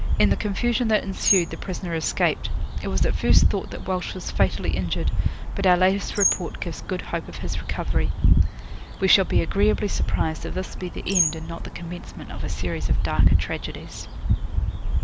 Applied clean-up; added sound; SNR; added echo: none; Bird; -4 dB; none.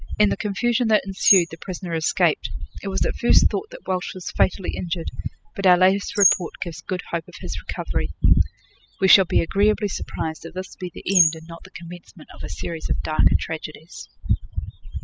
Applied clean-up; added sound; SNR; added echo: classical method spectral subtraction.